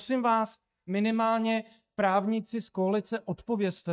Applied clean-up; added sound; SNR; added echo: neural mask model DeepFilterNet 3.